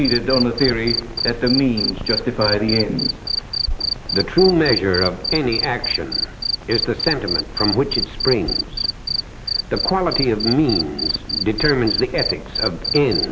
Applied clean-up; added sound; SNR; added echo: none; Cricket; 4 dB; none.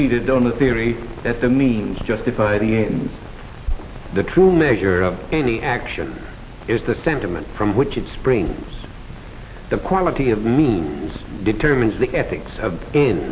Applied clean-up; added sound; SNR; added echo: none; none; none; none.